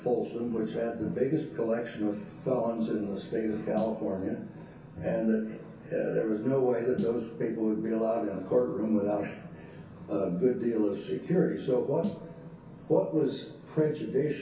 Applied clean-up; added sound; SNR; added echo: none; Snare drum; 13 dB; reverberation time 0.6 s.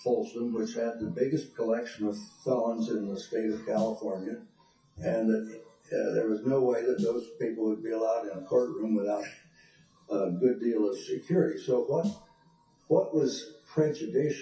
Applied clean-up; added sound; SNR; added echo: classical method WPE with log-MMSE.